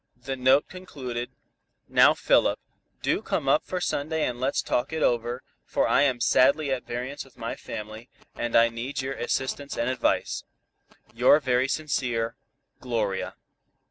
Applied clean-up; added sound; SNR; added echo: none; none; none; none.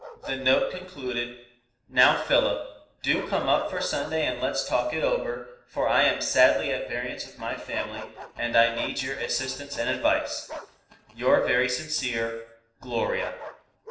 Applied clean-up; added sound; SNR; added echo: none; Bark; 17 dB; reverberation time 0.7 s.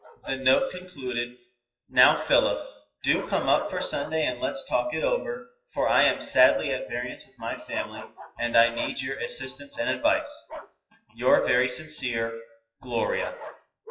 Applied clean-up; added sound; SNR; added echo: classical method WPE with log-MMSE.